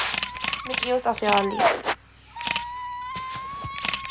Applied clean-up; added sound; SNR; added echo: none; Squeak + Camera; 1 dB; none.